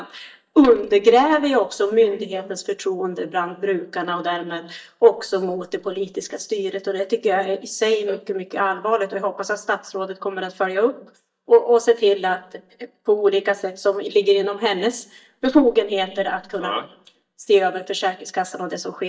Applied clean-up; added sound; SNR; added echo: neural mask model DeepFilterNet 3.